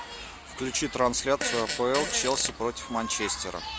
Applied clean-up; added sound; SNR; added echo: none; Fart; 6 dB; none.